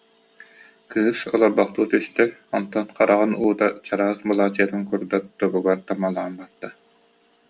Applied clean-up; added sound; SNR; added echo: none; none; none; none.